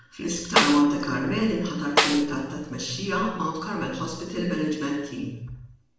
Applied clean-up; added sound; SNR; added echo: none; Snare drum; 1 dB; reverberation time 0.7 s.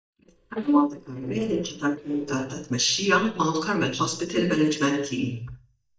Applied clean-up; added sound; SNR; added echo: neural mask model DeepFilterNet 3.